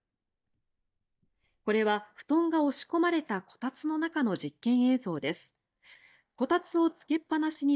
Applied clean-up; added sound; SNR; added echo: neural mask model DeepFilterNet 3.